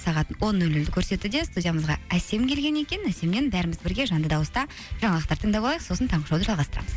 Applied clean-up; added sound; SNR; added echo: none; none; none; none.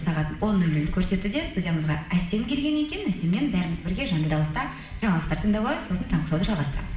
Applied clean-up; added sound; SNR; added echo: none; none; none; reverberation time 0.9 s.